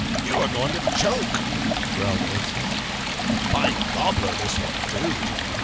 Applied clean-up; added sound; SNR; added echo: none; Stream; -3 dB; none.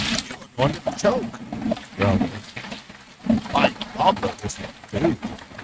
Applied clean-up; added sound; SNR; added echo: neural mask model RNNoise.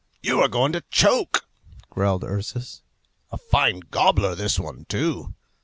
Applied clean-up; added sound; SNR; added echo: none; none; none; none.